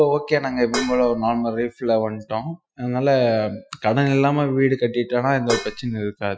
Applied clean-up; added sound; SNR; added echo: classical method Wiener filter.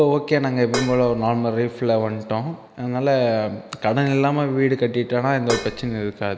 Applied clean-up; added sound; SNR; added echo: none; Dishes, pots, and pans; 9 dB; none.